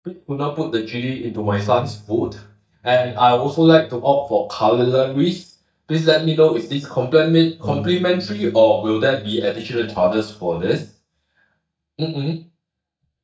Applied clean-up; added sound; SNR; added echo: neural mask model DeepFilterNet 3.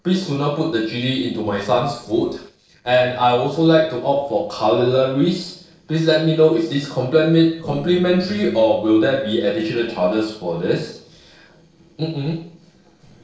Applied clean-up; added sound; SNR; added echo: neural separator model SepFormer DNS4.